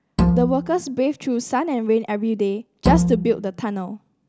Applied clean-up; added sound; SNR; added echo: none; Bowed string instrument; 0 dB; none.